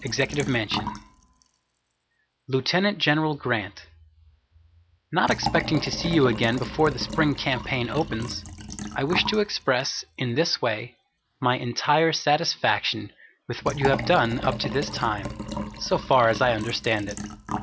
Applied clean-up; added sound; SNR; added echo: none; Liquid; 10 dB; none.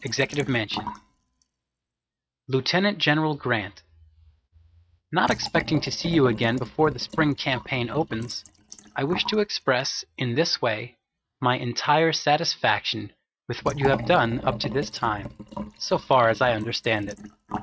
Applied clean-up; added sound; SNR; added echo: neural mask model RNNoise.